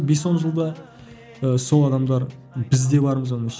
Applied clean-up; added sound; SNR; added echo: none; none; none; none.